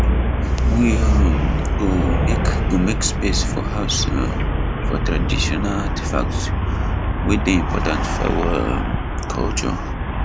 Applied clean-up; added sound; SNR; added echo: none; Traffic noise, roadway noise; -5 dB; none.